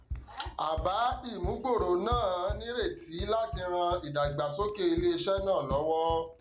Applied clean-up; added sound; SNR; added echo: none; Run; 11 dB; none.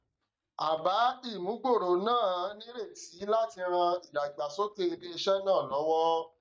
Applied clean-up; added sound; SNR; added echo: neural mask model DeepFilterNet 3.